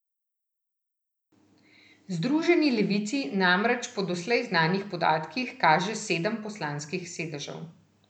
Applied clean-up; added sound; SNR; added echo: none; none; none; none.